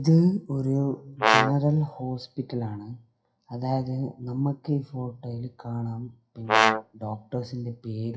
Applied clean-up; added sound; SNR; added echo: classical method WPE with log-MMSE.